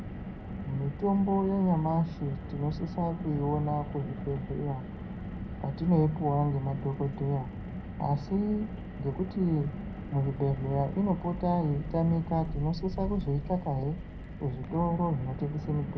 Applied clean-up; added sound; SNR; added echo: none; Car; 8 dB; reverberation time 0.4 s.